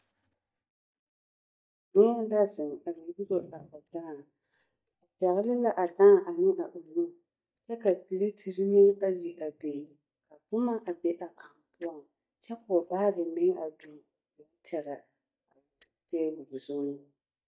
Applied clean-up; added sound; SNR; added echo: neural mask model DeepFilterNet 3.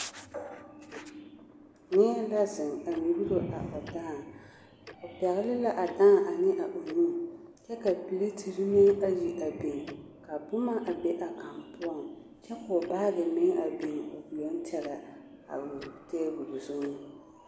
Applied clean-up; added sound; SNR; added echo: none; Thunder + Tick-tock; 19 dB; none.